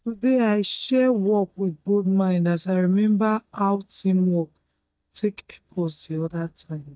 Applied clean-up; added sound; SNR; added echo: neural mask model DeepFilterNet 3.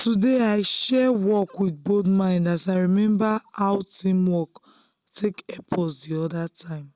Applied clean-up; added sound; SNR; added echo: none; none; none; none.